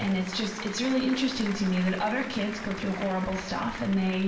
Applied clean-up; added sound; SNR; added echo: none; Applause; 12 dB; reverberation time 0.9 s.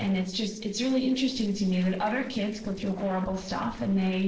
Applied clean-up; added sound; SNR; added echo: neural separator model SepFormer DNS4.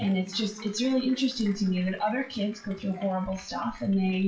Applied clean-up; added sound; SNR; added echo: classical method WPE with log-MMSE.